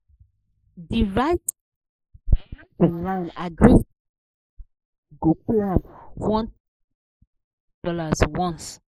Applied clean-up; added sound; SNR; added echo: neural mask model Resemble Enhance denoiser.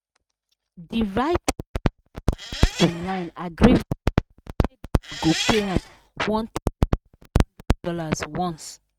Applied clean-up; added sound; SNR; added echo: neural mask model RNNoise.